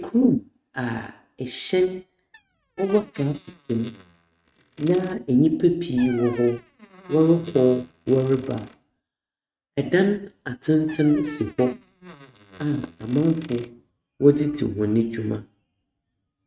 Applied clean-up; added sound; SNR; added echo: neural mask model RNNoise.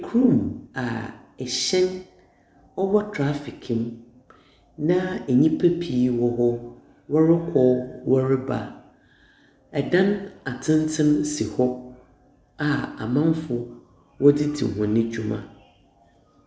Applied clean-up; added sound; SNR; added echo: none; none; none; none.